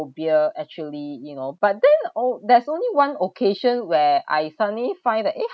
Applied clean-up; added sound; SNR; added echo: none; none; none; none.